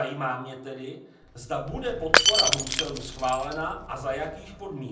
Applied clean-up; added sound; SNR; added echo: none; Shatter / Crushing; -4 dB; reverberation time 0.6 s.